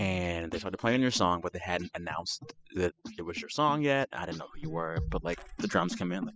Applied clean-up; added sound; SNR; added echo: classical method spectral subtraction.